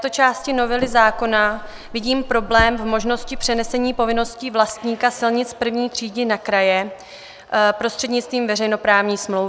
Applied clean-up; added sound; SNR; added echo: none; Drawer open or close; 10 dB; none.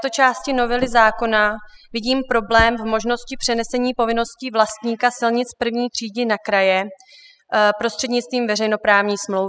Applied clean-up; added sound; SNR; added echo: classical method spectral subtraction.